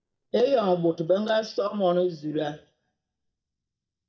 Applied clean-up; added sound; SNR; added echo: neural mask model DeepFilterNet 3.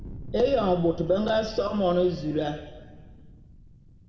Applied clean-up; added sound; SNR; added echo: none; Fire; 14 dB; reverberation time 1.4 s.